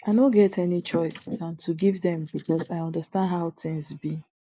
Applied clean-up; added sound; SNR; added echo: neural mask model Resemble Enhance denoiser.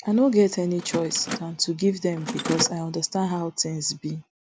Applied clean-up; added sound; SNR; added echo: none; Mechanisms; 10 dB; none.